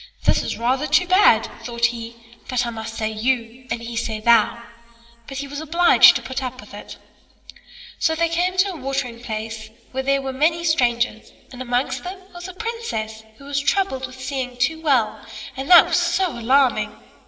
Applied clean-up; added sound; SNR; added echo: none; none; none; reverberation time 2.4 s.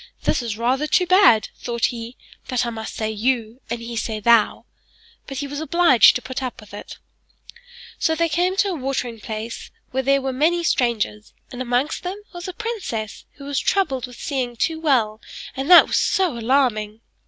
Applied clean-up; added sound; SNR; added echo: none; none; none; none.